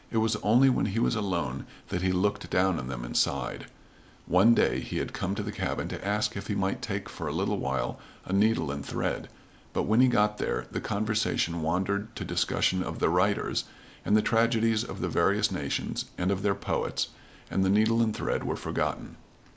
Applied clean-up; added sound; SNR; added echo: none; none; none; none.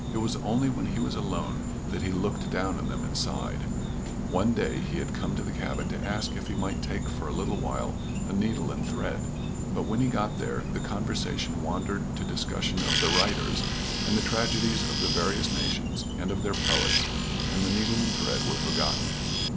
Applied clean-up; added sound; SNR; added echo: none; Tools + Insect; -2 dB; none.